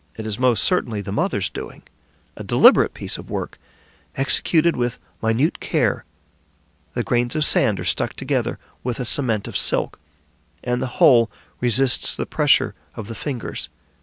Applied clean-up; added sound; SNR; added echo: none; none; none; none.